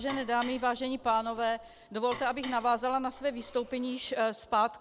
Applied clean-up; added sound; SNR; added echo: none; Dishes, pots, and pans; 16 dB; none.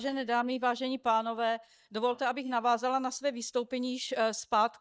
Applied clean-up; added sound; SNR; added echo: neural mask model DeepFilterNet 3.